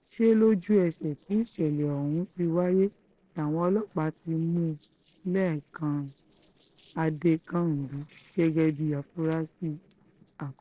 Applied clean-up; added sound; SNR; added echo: neural separator model SepFormer DNS4.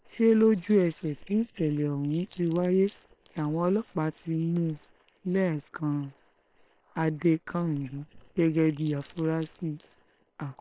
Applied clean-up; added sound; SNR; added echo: neural separator model SepFormer WHAM!.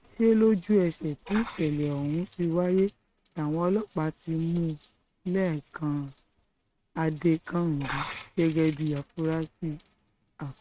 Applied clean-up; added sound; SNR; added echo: neural mask model RNNoise.